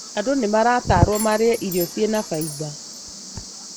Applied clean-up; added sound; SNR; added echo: none; Cricket + Door / Chime; 13 dB; none.